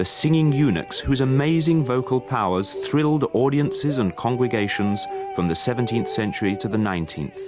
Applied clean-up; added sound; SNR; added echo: none; none; none; none.